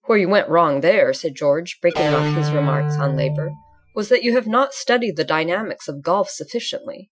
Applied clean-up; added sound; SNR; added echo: classical method Wiener filter.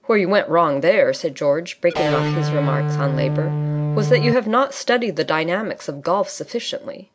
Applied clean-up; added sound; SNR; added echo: none; Electric guitar; 0 dB; none.